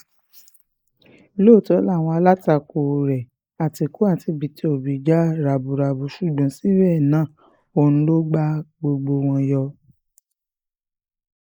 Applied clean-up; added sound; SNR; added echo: neural mask model Resemble Enhance denoiser.